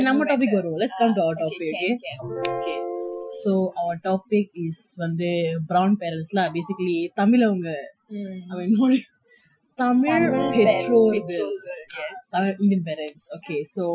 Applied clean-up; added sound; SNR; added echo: classical method Wiener filter.